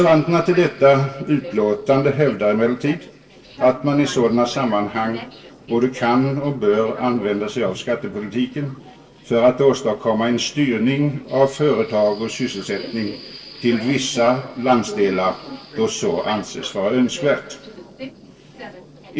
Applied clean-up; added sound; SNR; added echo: neural separator model SepFormer DNS4.